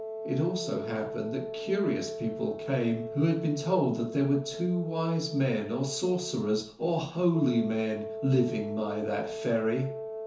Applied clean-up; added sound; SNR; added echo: none; Wind instrument, woodwind instrument; 9 dB; reverberation time 0.9 s.